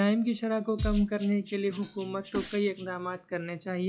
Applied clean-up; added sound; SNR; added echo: classical method log-MMSE.